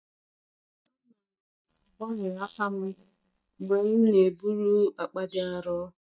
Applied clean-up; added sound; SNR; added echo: neural mask model DeepFilterNet 3.